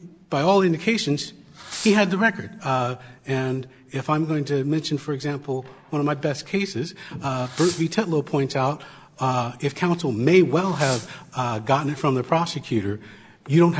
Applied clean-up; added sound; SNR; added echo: none; Fireworks; 19 dB; none.